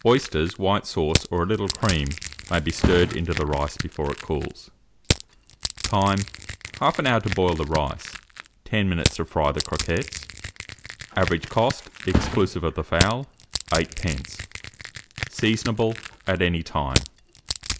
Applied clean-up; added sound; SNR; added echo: none; Thump, thud + Crushing; 6 dB; none.